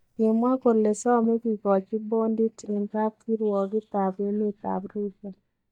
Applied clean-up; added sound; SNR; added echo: neural mask model DeepFilterNet 3.